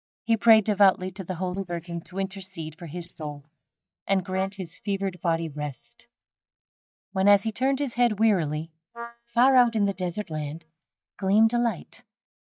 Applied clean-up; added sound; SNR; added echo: neural mask model DeepFilterNet 3.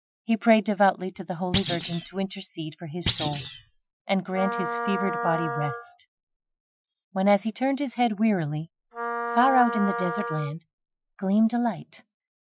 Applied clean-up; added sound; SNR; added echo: classical method Wiener filter.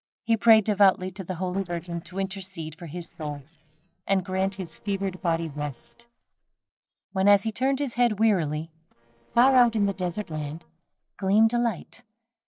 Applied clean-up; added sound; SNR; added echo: neural separator model SepFormer DNS4.